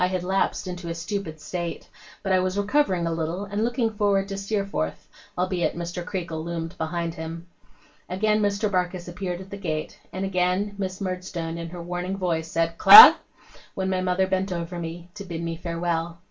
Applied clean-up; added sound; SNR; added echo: none; none; none; reverberation time 0.2 s.